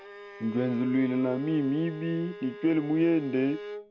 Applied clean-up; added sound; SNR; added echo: none; Bowed string instrument; 13 dB; none.